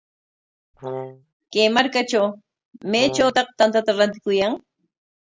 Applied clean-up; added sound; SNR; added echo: none; Brass instrument; 10 dB; none.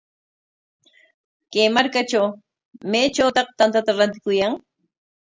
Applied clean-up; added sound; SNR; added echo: none; none; none; none.